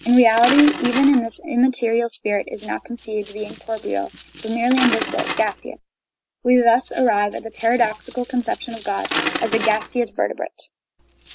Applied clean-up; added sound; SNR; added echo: none; Coin (dropping); 7 dB; none.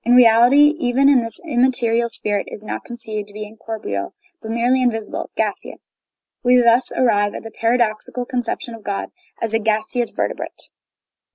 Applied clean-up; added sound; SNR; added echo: none; none; none; none.